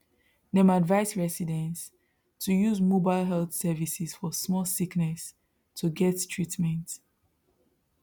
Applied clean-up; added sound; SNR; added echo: none; none; none; none.